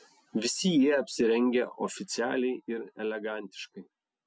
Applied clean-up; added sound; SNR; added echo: none; none; none; none.